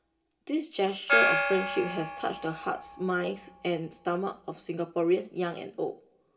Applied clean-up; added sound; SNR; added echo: none; Gong; 2 dB; reverberation time 0.4 s.